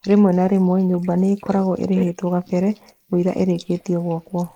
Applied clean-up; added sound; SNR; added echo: neural mask model Resemble Enhance denoiser.